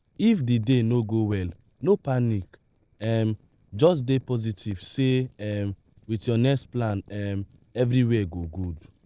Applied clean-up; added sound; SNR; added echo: neural separator model SepFormer DNS4.